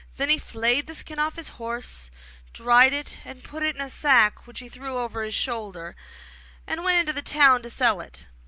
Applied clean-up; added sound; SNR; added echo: none; none; none; none.